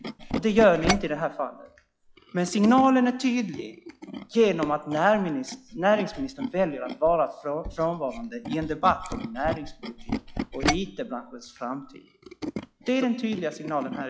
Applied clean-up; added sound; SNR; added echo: classical method log-MMSE.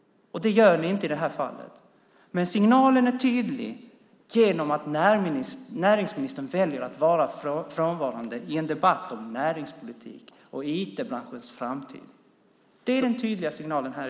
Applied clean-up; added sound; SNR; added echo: none; none; none; none.